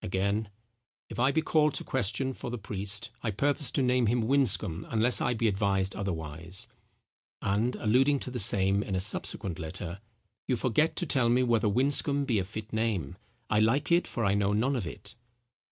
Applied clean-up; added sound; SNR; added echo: none; none; none; none.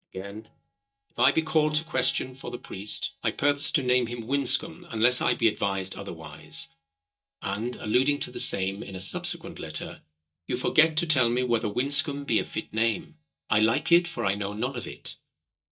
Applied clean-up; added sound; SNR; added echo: neural mask model DeepFilterNet 3.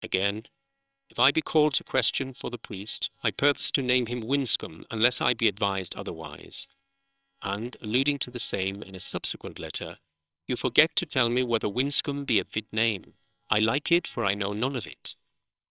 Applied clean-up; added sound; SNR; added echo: neural separator model SepFormer WHAMR!.